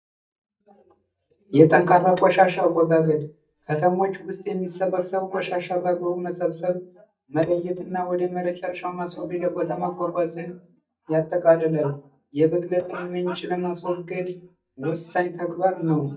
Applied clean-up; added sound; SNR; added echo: neural mask model DeepFilterNet 3.